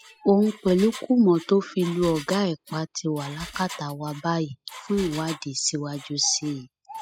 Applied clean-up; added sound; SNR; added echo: classical method spectral subtraction.